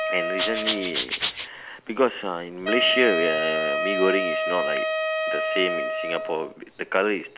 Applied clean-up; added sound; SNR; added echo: none; Wind instrument, woodwind instrument + Rattle (instrument); 0 dB; none.